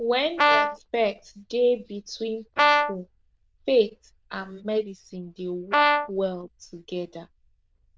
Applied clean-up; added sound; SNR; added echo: neural diffusion model UNIVERSE++.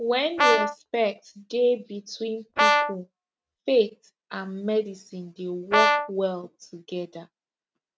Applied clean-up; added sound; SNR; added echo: neural mask model RNNoise.